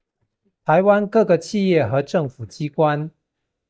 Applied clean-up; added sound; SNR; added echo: neural mask model DeepFilterNet 3.